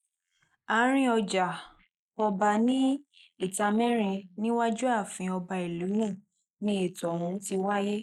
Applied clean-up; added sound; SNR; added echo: neural mask model Resemble Enhance denoiser.